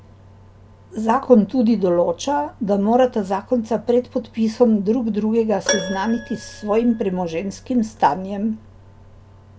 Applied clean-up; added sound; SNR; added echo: none; Keyboard (musical); 12 dB; none.